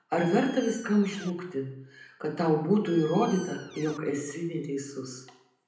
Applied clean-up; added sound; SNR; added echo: none; Squeak; 18 dB; reverberation time 0.7 s.